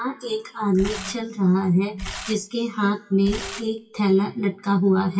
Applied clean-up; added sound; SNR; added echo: classical method WPE with log-MMSE.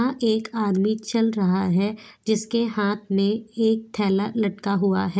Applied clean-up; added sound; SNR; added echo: none; none; none; none.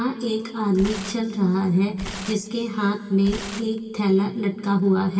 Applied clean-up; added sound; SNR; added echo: none; Tearing; 15 dB; reverberation time 2.3 s.